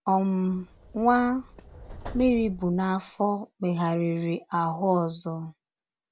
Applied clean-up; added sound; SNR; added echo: none; Subway, metro, underground; 17 dB; none.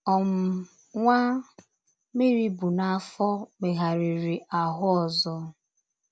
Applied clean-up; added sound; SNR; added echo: none; none; none; none.